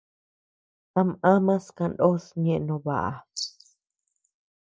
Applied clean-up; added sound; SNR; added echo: neural mask model Resemble Enhance denoiser.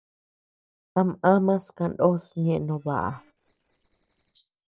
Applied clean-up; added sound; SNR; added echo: neural separator model SepFormer DNS4.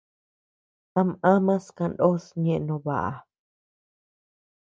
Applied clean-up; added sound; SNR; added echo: none; none; none; none.